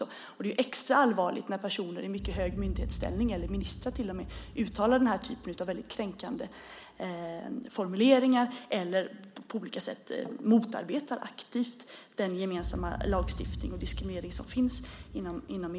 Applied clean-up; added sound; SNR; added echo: none; Boom; 11 dB; none.